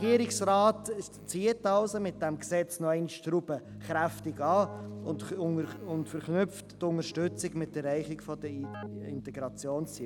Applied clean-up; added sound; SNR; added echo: none; Keyboard (musical); 14 dB; none.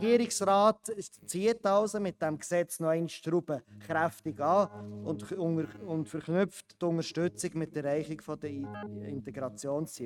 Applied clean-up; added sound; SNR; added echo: neural mask model RNNoise.